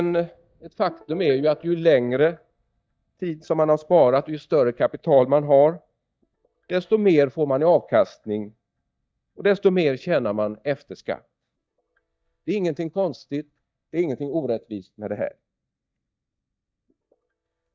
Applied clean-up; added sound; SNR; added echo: neural mask model DeepFilterNet 3.